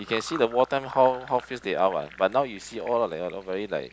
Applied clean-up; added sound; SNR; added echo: none; Fill (with liquid); 18 dB; none.